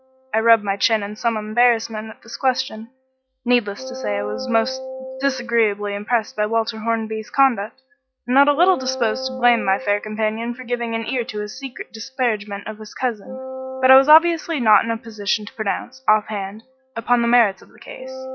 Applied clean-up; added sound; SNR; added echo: classical method log-MMSE.